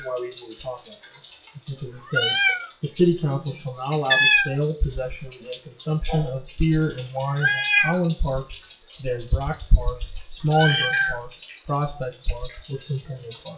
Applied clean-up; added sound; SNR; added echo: classical method WPE with log-MMSE.